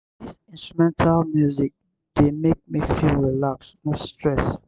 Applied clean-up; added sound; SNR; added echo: none; none; none; none.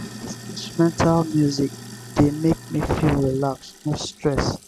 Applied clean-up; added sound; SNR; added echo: none; Sink (filling or washing); 16 dB; none.